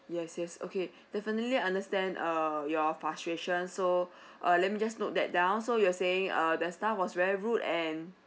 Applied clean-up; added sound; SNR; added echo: none; none; none; none.